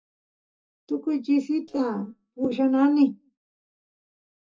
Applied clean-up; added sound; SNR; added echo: neural separator model SepFormer DNS4.